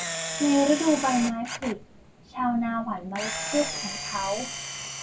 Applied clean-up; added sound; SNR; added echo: none; Camera; 7 dB; reverberation time 0.2 s.